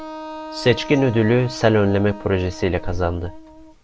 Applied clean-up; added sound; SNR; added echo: none; Wind instrument, woodwind instrument; 15 dB; none.